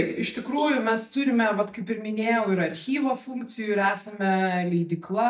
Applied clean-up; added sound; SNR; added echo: neural mask model DeepFilterNet 3.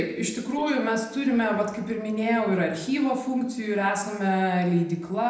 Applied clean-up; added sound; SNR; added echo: neural separator model SepFormer DNS4.